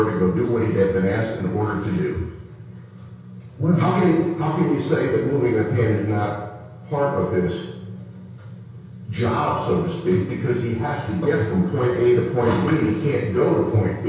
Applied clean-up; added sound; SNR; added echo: none; none; none; reverberation time 0.6 s.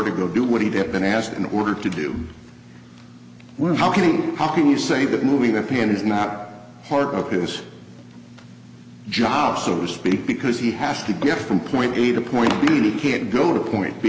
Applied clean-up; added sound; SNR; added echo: none; none; none; none.